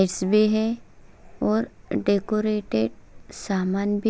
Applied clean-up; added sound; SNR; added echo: none; none; none; none.